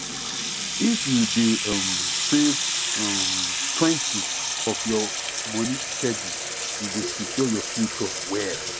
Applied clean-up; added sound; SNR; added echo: none; Sink (filling or washing) / Water tap, faucet; -3 dB; none.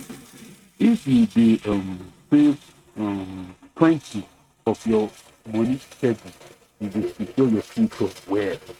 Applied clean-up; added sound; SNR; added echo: neural mask model RNNoise.